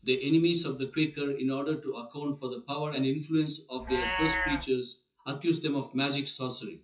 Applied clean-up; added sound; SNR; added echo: classical method WPE with log-MMSE.